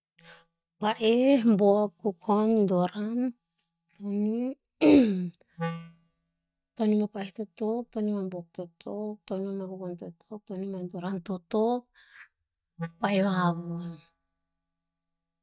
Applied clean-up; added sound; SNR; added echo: neural mask model DeepFilterNet 3.